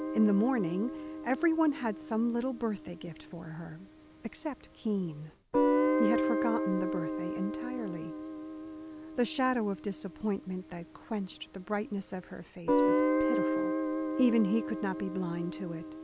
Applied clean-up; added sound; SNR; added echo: none; Guitar; 0 dB; none.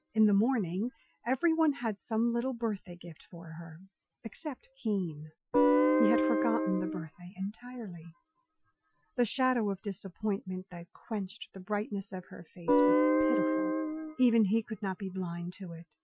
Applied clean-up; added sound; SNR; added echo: classical method Wiener filter.